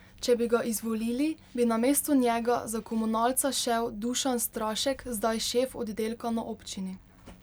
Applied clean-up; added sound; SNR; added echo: none; none; none; none.